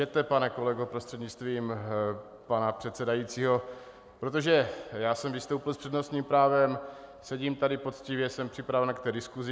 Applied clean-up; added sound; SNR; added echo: none; none; none; none.